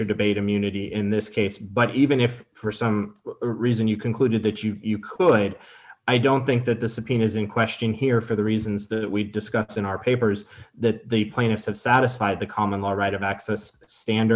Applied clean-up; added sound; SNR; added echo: none; none; none; none.